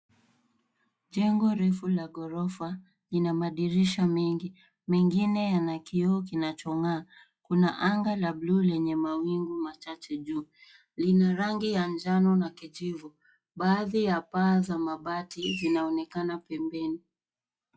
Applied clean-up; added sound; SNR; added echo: classical method log-MMSE.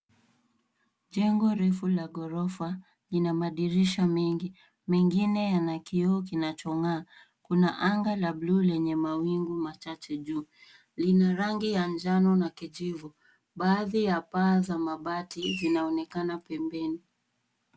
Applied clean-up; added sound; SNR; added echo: none; Fireworks; 9 dB; none.